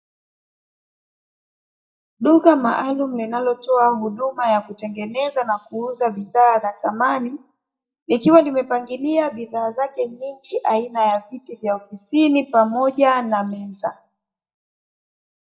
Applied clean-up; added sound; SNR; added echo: neural mask model DeepFilterNet 3.